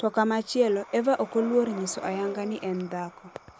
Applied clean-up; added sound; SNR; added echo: none; Breathing; 17 dB; none.